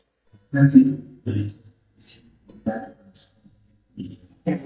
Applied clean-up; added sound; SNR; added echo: neural mask model DeepFilterNet 3.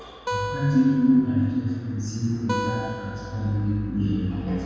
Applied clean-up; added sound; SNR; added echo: none; Acoustic guitar; 10 dB; reverberation time 2.1 s.